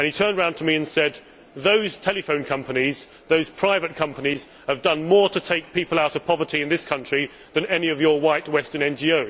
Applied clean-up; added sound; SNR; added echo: none; none; none; none.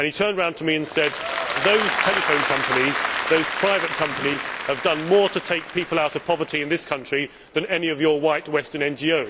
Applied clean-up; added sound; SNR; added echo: none; Applause; 5 dB; none.